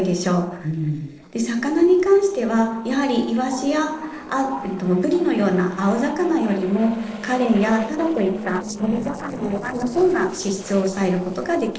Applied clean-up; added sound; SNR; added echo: neural separator model SepFormer DNS4.